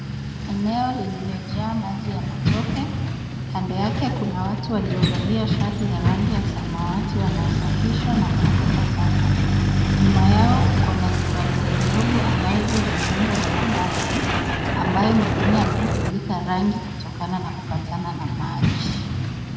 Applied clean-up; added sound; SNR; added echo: none; Truck; -4 dB; reverberation time 1.7 s.